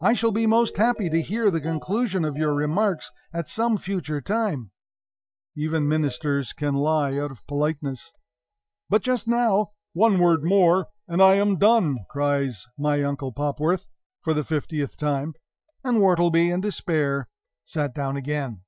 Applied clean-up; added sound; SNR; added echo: neural mask model DeepFilterNet 3.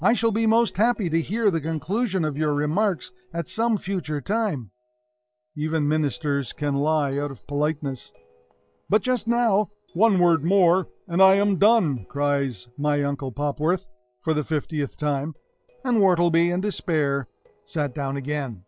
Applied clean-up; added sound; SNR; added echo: neural separator model SepFormer DNS4.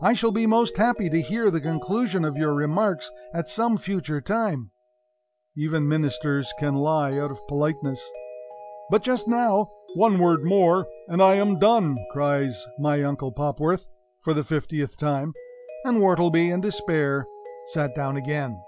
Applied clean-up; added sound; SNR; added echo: none; Mallet percussion; 17 dB; none.